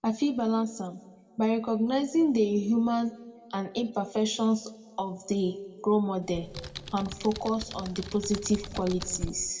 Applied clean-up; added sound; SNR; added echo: none; Computer keyboard; 11 dB; reverberation time 1.0 s.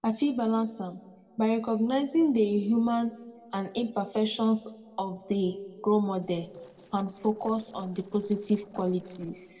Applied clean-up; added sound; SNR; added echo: neural separator model SepFormer DNS4.